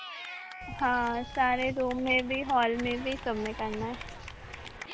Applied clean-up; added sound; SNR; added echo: none; Cheering / Clapping + Bird; 11 dB; none.